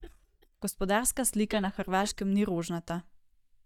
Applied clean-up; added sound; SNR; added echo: neural mask model DeepFilterNet 3.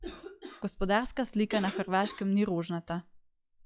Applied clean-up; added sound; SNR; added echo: classical method log-MMSE.